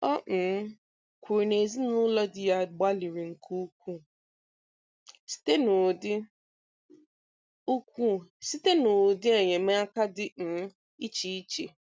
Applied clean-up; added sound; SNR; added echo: none; none; none; none.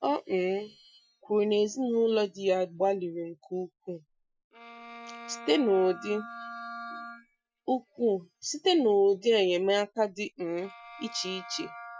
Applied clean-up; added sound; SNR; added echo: classical method Wiener filter.